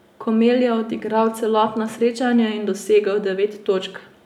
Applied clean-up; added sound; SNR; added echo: none; none; none; none.